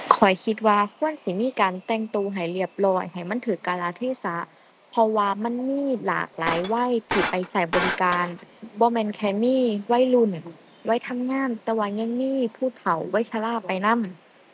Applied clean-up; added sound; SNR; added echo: none; Shatter; 6 dB; none.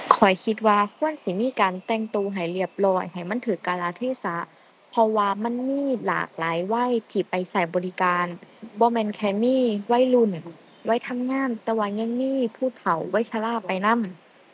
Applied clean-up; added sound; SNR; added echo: none; none; none; none.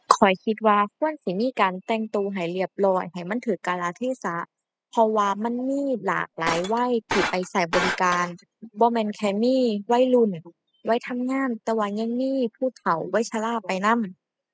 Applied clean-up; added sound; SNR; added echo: classical method spectral subtraction.